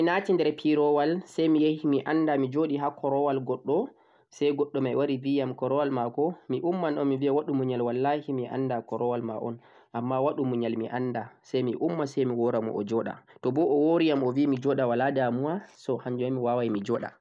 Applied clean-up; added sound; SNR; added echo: none; none; none; none.